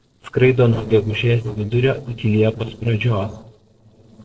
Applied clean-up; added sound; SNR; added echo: neural separator model SepFormer DNS4.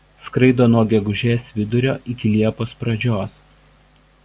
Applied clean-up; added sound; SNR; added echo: none; none; none; none.